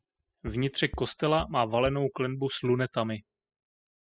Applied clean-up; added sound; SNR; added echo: classical method spectral subtraction.